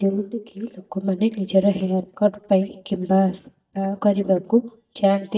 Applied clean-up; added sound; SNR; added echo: neural mask model DeepFilterNet 3.